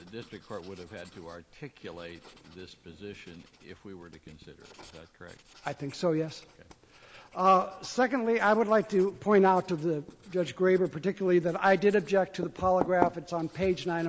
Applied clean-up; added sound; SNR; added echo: none; Writing; 16 dB; none.